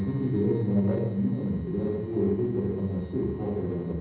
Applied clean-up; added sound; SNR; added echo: neural separator model SepFormer DNS4.